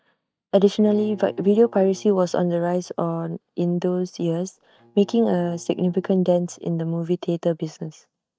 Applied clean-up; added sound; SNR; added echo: neural mask model DeepFilterNet 3.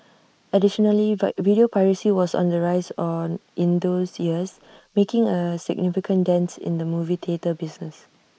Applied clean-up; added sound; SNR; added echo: neural mask model Resemble Enhance denoiser.